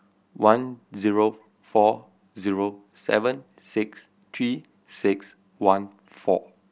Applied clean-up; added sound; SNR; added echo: none; none; none; none.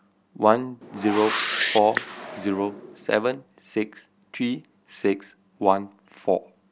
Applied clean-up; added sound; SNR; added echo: none; Whoosh, swoosh, swish; 6 dB; none.